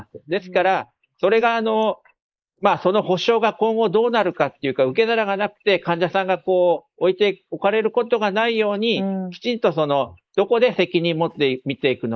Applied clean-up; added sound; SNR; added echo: neural mask model Resemble Enhance denoiser.